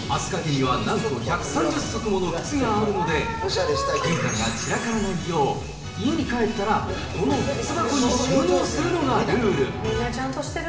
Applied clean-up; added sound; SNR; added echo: none; Bass guitar; 13 dB; reverberation time 1.2 s.